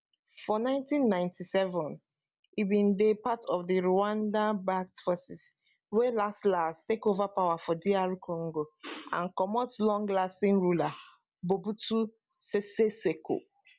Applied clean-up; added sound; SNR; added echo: none; none; none; none.